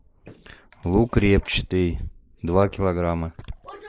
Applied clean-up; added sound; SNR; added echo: neural mask model Resemble Enhance denoiser.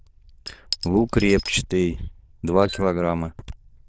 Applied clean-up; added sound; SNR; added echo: neural diffusion model UNIVERSE++.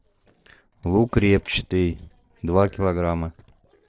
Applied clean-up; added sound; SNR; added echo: neural separator model SepFormer DNS4.